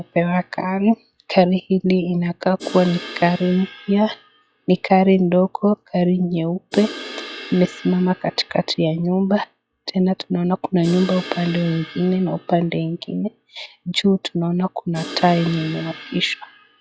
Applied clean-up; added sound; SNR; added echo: classical method log-MMSE.